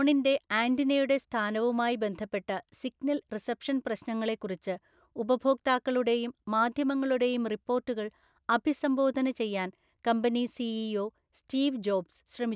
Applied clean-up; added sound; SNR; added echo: none; none; none; none.